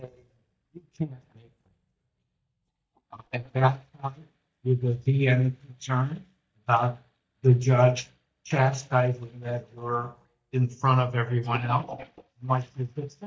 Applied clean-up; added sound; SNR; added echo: neural mask model DeepFilterNet 3.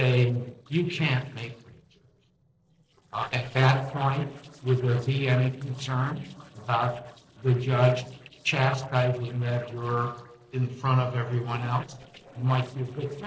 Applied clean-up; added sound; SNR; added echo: neural separator model SepFormer DNS4.